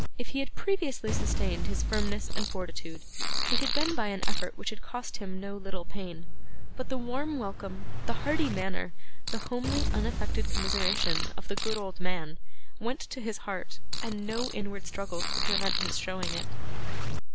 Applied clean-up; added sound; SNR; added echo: none; Explosion + Fart; 12 dB; none.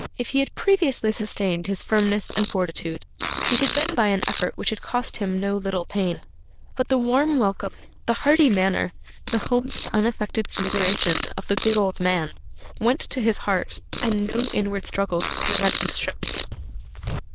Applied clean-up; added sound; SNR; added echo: neural diffusion model UNIVERSE++.